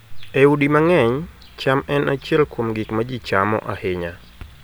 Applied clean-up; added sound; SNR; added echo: none; none; none; none.